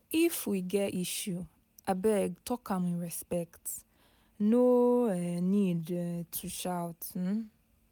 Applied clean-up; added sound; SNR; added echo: none; none; none; none.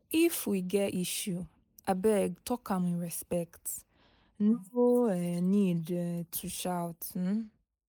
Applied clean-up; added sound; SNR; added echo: neural mask model Resemble Enhance denoiser.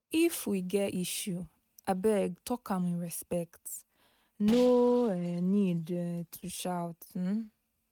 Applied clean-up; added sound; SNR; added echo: neural mask model RNNoise.